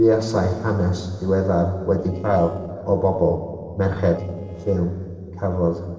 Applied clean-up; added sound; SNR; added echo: neural separator model SepFormer DNS4.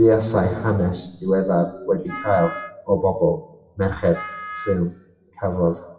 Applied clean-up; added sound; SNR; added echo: classical method WPE with log-MMSE.